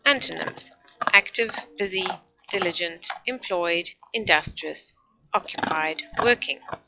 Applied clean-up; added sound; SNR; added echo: classical method log-MMSE.